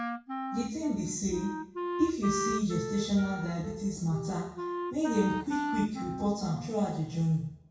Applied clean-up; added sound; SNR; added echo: none; Wind instrument, woodwind instrument; 5 dB; reverberation time 0.6 s.